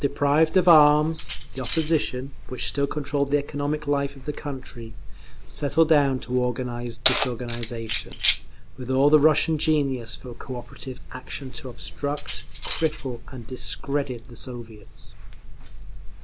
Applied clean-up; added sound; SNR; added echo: none; Keys jangling; 5 dB; none.